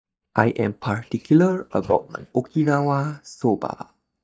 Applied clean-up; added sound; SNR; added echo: neural mask model DeepFilterNet 3.